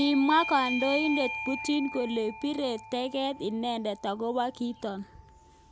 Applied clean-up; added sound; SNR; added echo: none; Bell / Doorbell; 10 dB; none.